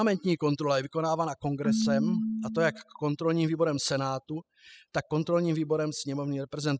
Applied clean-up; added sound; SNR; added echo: classical method spectral subtraction.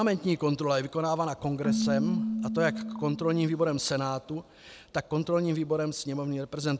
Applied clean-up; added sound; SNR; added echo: none; Keyboard (musical); 7 dB; none.